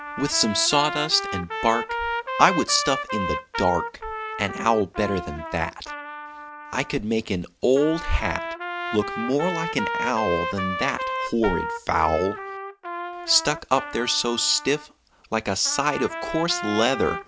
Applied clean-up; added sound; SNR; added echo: none; Trumpet; 6 dB; none.